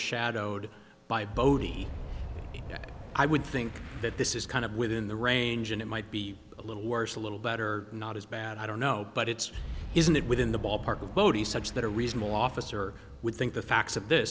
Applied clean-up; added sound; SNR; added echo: none; Boom; 12 dB; none.